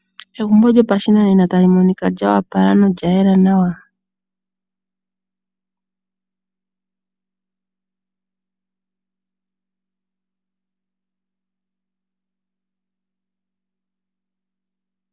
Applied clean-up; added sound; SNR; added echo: none; none; none; none.